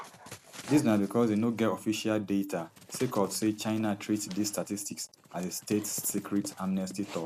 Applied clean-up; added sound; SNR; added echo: none; Dog; 18 dB; none.